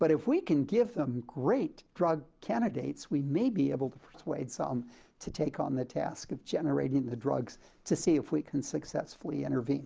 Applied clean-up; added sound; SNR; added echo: none; none; none; none.